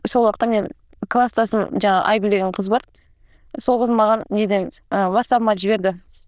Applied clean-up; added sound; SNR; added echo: neural diffusion model UNIVERSE++.